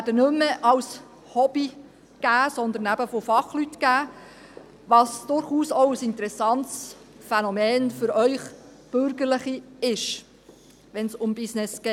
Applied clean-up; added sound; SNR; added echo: none; none; none; none.